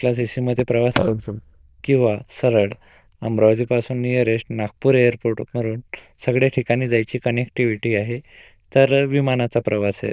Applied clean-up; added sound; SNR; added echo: neural diffusion model UNIVERSE++.